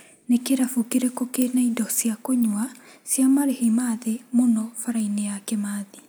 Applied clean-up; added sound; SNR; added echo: none; none; none; none.